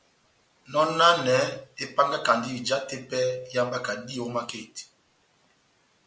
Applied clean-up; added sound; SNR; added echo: none; none; none; none.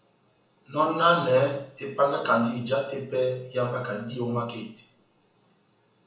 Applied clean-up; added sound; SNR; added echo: none; none; none; reverberation time 0.7 s.